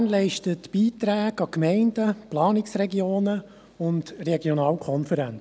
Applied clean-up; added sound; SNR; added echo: none; none; none; none.